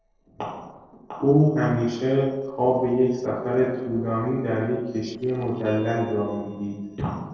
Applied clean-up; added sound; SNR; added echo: neural separator model SepFormer DNS4.